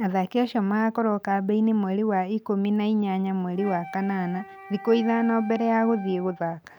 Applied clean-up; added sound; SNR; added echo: none; Wind instrument, woodwind instrument; 16 dB; none.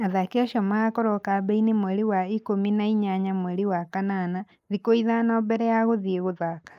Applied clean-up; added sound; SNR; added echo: neural mask model Resemble Enhance denoiser.